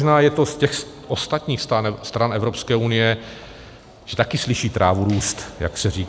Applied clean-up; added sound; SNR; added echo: none; none; none; none.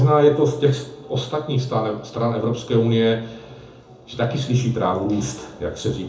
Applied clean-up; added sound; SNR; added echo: none; none; none; reverberation time 0.6 s.